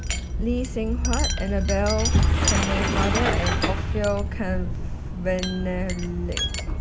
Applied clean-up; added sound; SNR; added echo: none; Wind chime + Sliding door; -5 dB; none.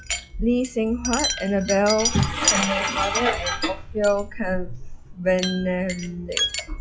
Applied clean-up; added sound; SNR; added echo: classical method log-MMSE.